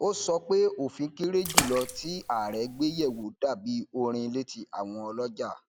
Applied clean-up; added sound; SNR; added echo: none; Splash, splatter; 3 dB; none.